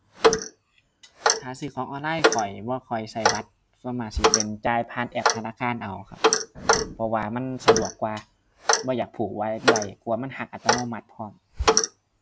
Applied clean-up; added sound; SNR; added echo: none; Clock; -4 dB; none.